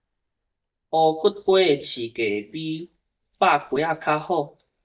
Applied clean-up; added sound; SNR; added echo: neural mask model DeepFilterNet 3.